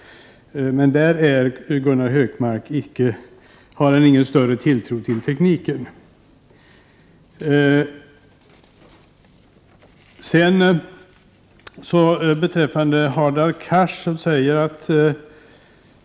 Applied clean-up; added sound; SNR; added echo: none; none; none; none.